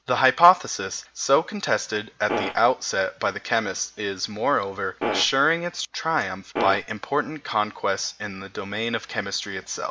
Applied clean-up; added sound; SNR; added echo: none; Fart; 2 dB; none.